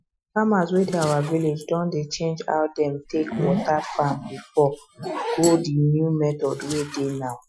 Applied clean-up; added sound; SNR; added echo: classical method Wiener filter.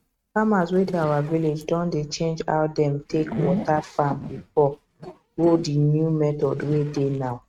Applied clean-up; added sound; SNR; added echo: neural mask model RNNoise.